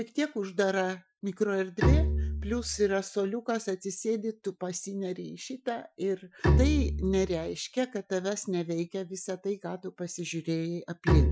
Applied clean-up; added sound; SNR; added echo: classical method Wiener filter.